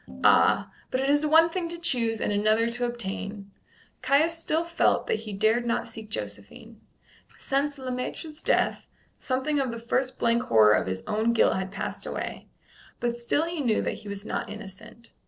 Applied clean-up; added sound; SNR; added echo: neural separator model SepFormer DNS4.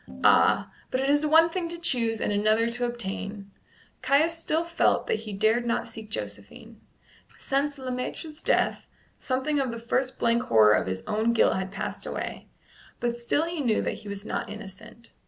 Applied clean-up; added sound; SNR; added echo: none; Piano; 10 dB; none.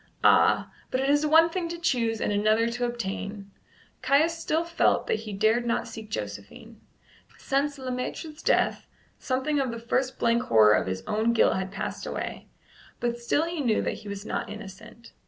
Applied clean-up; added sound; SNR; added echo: none; none; none; none.